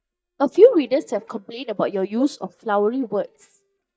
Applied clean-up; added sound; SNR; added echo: neural mask model DeepFilterNet 3.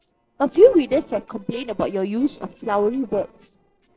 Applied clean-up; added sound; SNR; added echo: neural separator model SepFormer DNS4.